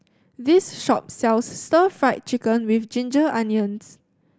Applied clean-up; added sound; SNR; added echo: none; none; none; none.